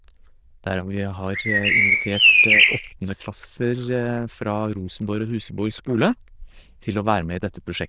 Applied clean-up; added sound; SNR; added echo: neural diffusion model UNIVERSE++.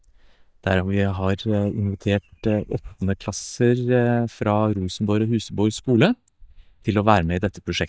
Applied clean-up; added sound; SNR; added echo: neural mask model DeepFilterNet 3.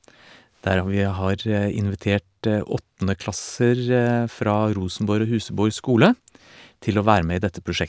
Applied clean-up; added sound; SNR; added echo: none; none; none; none.